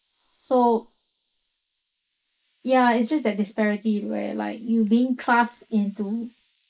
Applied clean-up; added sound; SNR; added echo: neural mask model Resemble Enhance denoiser.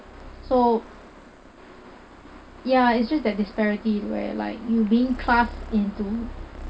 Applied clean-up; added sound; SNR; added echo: none; Purr; 16 dB; none.